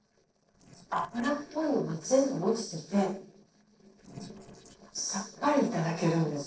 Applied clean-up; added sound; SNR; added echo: neural separator model SepFormer DNS4.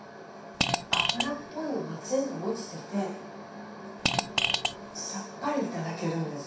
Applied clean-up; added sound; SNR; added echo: none; Fart; -5 dB; reverberation time 0.6 s.